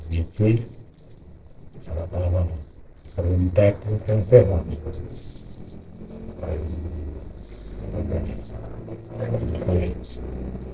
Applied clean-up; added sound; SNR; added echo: neural separator model SepFormer DNS4.